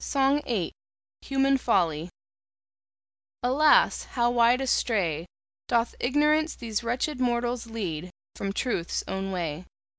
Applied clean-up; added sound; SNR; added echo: none; none; none; none.